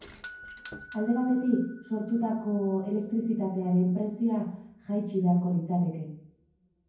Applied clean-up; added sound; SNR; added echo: none; Doorbell; 8 dB; reverberation time 0.9 s.